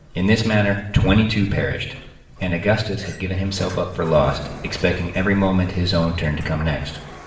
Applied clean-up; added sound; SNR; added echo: none; Sliding door; 18 dB; reverberation time 0.8 s.